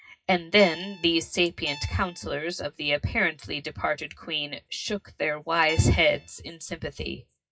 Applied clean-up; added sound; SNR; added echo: classical method WPE with log-MMSE.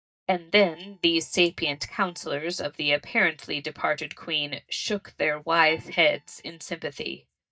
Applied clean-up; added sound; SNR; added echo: neural mask model DeepFilterNet 3.